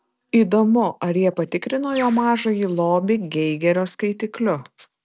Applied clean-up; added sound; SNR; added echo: none; Bird; 14 dB; none.